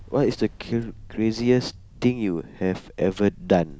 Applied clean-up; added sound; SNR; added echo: none; Ocean; 20 dB; none.